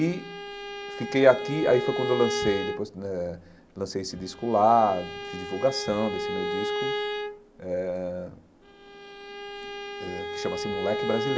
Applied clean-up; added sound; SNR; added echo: none; Bowed string instrument; 6 dB; none.